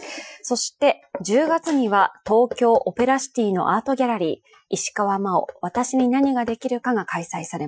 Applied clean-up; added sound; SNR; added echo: classical method Wiener filter.